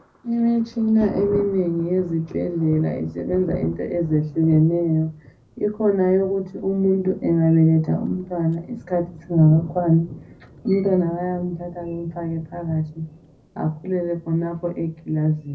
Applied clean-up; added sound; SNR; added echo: none; Thunder; 18 dB; reverberation time 0.4 s.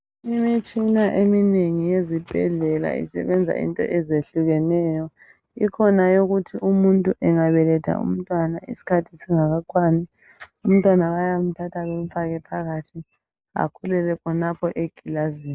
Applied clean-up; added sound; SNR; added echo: none; none; none; none.